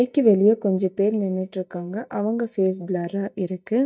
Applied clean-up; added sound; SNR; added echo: neural mask model DeepFilterNet 3.